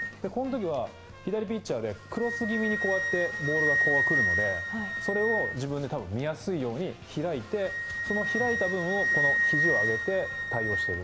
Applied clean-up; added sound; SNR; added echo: none; Wind instrument, woodwind instrument; -1 dB; none.